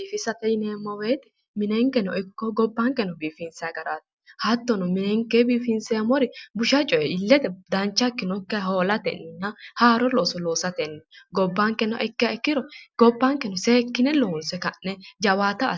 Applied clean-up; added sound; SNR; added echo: none; none; none; none.